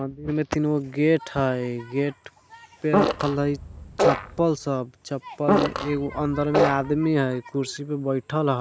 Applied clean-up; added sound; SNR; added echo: none; Fart; 0 dB; none.